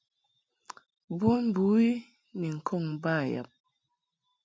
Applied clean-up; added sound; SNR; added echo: none; none; none; none.